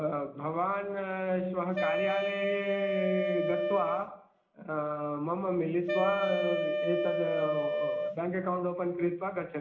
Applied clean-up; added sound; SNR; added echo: none; Wind instrument, woodwind instrument; -1 dB; reverberation time 0.4 s.